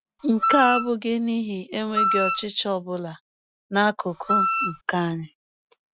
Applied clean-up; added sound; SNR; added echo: none; Wind instrument, woodwind instrument; -1 dB; none.